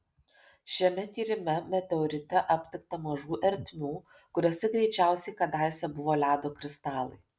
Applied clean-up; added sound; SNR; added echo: none; none; none; none.